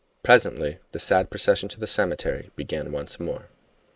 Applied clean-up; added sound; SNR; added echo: neural mask model Resemble Enhance denoiser.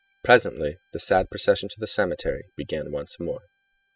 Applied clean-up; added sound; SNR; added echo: classical method spectral subtraction.